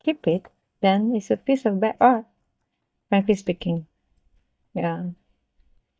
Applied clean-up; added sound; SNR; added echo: neural mask model DeepFilterNet 3.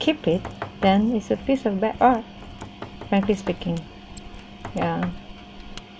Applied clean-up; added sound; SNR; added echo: none; Knock + Mechanisms; 14 dB; none.